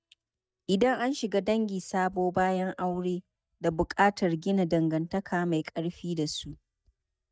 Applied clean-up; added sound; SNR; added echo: neural mask model DeepFilterNet 3.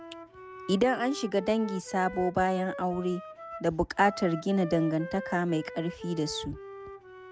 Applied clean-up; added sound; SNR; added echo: none; Wind instrument, woodwind instrument; 13 dB; none.